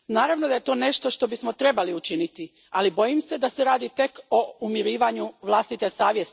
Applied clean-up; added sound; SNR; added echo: none; none; none; none.